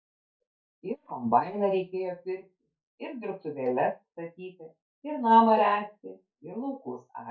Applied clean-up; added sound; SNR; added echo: neural mask model DeepFilterNet 3.